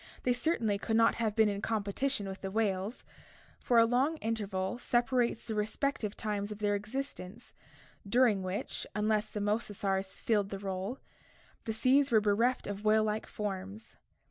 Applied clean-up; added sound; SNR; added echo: none; none; none; none.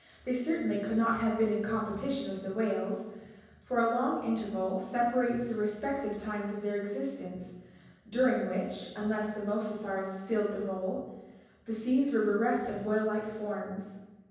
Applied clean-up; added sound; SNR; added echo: none; none; none; reverberation time 1.1 s.